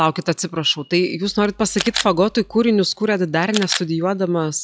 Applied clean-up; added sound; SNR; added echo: classical method log-MMSE.